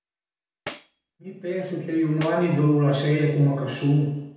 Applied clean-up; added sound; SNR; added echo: none; Tambourine; 14 dB; reverberation time 0.8 s.